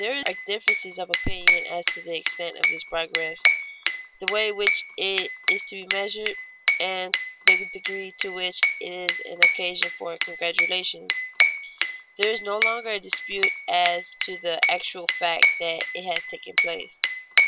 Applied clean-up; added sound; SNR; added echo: none; Glass / Bell; -4 dB; none.